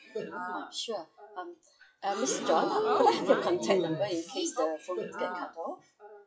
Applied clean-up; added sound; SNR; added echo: classical method WPE with log-MMSE.